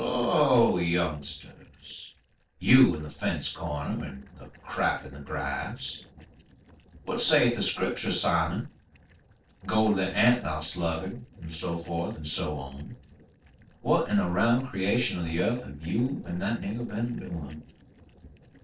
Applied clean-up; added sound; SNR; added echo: neural separator model SepFormer DNS4.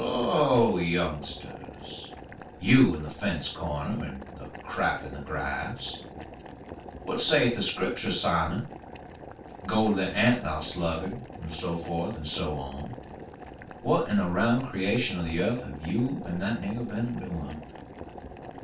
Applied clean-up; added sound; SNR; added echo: none; Boiling; 14 dB; reverberation time 0.2 s.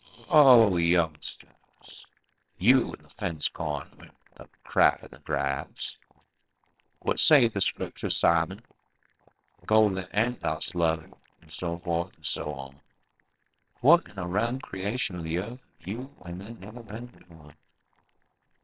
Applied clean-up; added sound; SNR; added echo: neural separator model SepFormer WHAMR!.